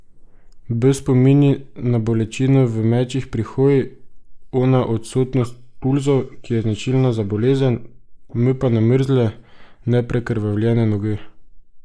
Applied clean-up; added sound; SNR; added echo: neural mask model Resemble Enhance denoiser.